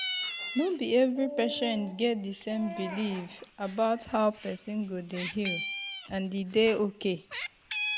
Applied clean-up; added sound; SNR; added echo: none; Meow; 10 dB; none.